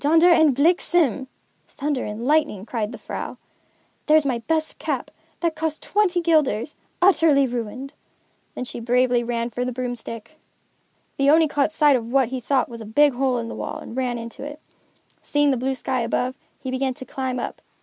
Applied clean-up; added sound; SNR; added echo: none; none; none; none.